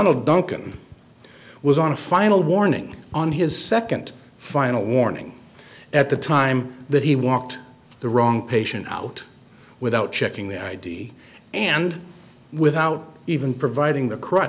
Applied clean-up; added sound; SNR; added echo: none; none; none; none.